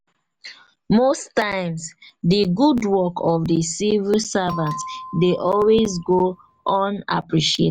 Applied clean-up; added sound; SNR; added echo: none; Bell; 15 dB; none.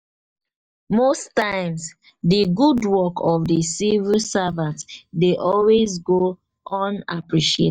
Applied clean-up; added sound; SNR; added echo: neural mask model DeepFilterNet 3.